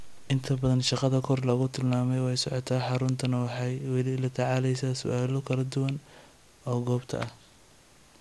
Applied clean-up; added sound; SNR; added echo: none; none; none; none.